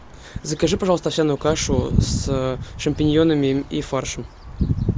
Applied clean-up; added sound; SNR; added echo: none; none; none; none.